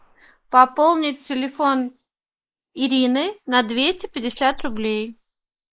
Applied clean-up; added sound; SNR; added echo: neural mask model Resemble Enhance denoiser.